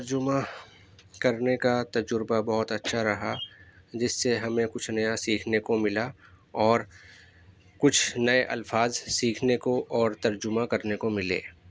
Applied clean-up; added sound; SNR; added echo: none; none; none; none.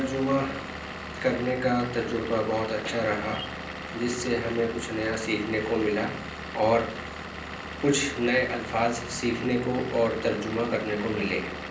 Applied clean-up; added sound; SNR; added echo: none; Engine / Vehicle; 9 dB; reverberation time 0.6 s.